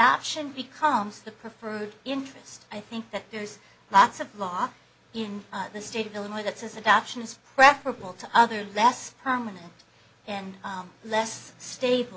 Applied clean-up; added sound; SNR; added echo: none; none; none; none.